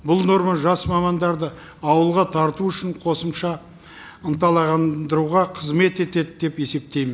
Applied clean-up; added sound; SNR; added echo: none; none; none; none.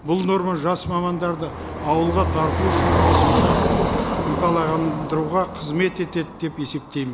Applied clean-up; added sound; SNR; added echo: none; Car passing by; 0 dB; none.